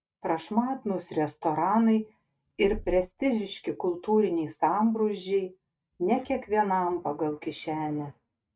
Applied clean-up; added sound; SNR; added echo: neural mask model RNNoise.